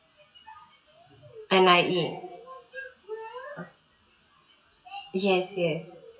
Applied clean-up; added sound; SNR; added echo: classical method WPE with log-MMSE.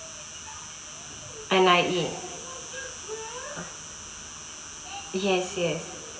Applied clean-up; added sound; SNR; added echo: none; Insect; 12 dB; reverberation time 1.7 s.